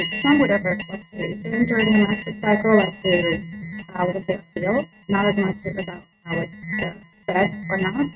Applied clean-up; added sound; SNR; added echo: neural mask model RNNoise.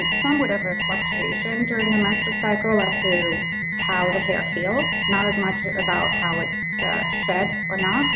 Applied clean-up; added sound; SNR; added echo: none; Alarm; -1 dB; none.